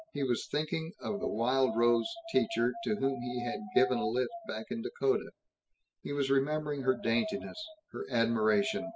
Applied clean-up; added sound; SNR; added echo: classical method spectral subtraction.